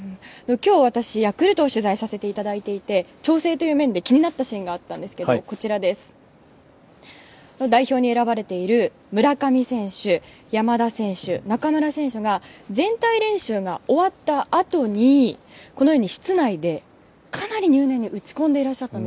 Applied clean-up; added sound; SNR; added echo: none; none; none; none.